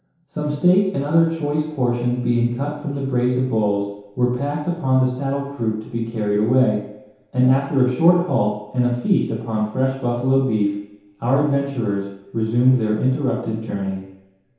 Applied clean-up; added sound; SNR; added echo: none; none; none; reverberation time 0.8 s.